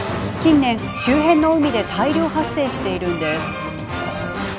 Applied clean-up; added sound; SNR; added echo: none; none; none; none.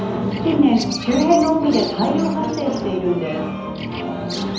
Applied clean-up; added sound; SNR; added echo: none; Bird vocalization, bird call, bird song; 17 dB; reverberation time 2.2 s.